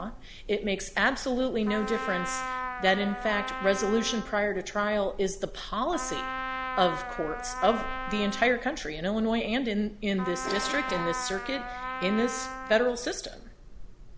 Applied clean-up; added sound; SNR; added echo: none; Trumpet; 8 dB; none.